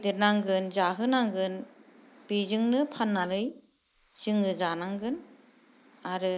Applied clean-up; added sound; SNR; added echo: neural mask model Resemble Enhance denoiser.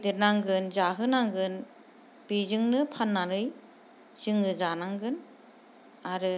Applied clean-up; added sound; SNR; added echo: none; none; none; none.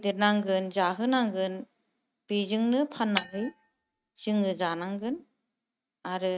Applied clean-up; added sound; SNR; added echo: neural mask model RNNoise.